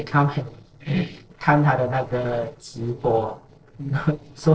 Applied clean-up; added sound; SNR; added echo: neural separator model SepFormer DNS4.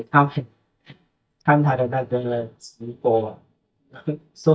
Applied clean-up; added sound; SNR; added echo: neural mask model DeepFilterNet 3.